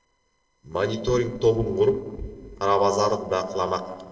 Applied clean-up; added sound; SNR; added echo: neural separator model SepFormer DNS4.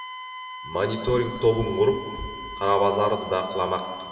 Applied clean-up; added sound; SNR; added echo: none; Wind instrument, woodwind instrument; 12 dB; reverberation time 2.3 s.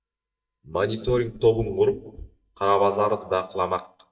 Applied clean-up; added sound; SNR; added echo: neural mask model DeepFilterNet 3.